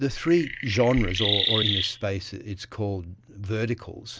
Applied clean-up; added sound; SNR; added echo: none; Chirp, tweet; 2 dB; none.